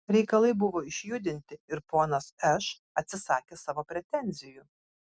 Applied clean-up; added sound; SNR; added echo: none; none; none; none.